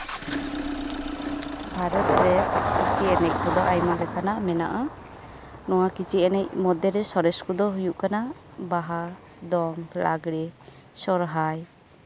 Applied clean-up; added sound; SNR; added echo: none; Engine starting; 4 dB; none.